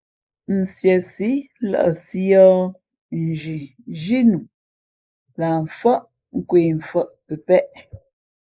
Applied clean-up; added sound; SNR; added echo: neural mask model Resemble Enhance denoiser.